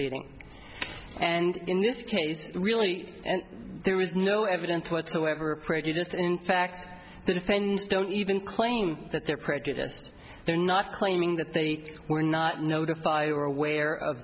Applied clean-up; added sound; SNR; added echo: none; none; none; none.